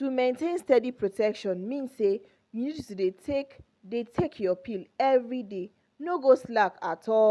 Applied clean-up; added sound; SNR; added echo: none; none; none; none.